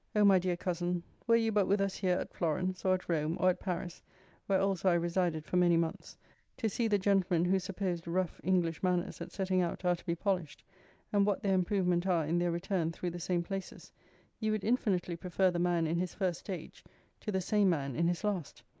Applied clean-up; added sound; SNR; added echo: neural mask model Resemble Enhance denoiser.